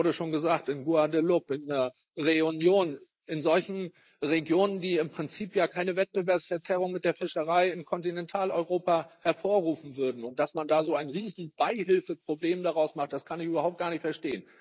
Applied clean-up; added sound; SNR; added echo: neural mask model Resemble Enhance denoiser.